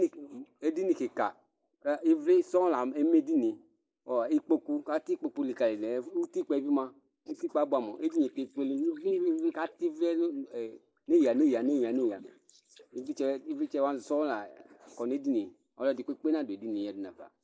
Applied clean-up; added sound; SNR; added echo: neural mask model Resemble Enhance denoiser.